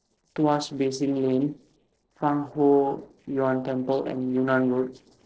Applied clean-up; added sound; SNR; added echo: neural separator model SepFormer DNS4.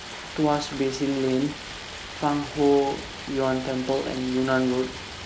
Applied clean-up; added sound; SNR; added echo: none; Stream; 12 dB; none.